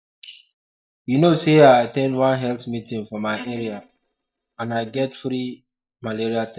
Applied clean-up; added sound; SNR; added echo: neural mask model DeepFilterNet 3.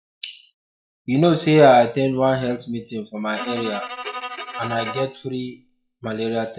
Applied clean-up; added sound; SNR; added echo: classical method log-MMSE.